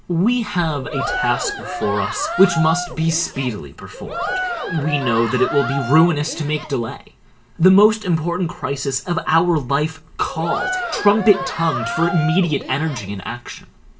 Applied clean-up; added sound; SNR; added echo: none; Cheering; 7 dB; reverberation time 0.2 s.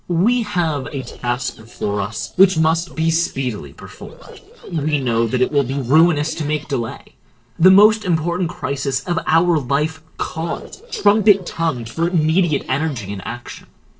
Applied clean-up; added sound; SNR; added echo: neural separator model SepFormer DNS4.